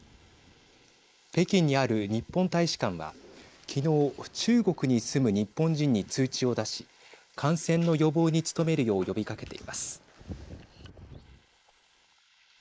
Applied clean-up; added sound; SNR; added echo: neural mask model Resemble Enhance denoiser.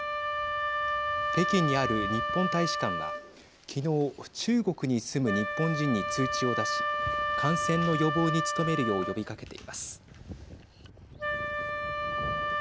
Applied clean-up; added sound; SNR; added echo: none; Wind instrument, woodwind instrument; 1 dB; none.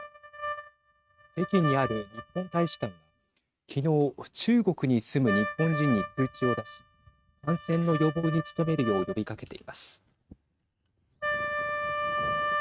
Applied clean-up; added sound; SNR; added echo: neural mask model RNNoise.